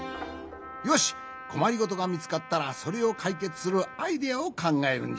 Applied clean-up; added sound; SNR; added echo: none; Wind instrument, woodwind instrument; 16 dB; none.